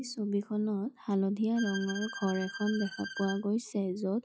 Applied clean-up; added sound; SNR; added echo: classical method log-MMSE.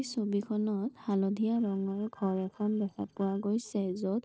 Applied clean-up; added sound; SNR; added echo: neural separator model SepFormer DNS4.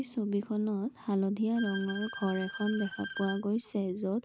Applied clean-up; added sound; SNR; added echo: none; Bowed string instrument; 10 dB; none.